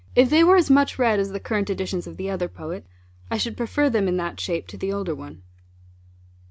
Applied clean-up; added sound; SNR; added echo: none; none; none; none.